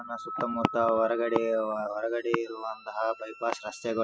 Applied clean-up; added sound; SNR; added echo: classical method spectral subtraction.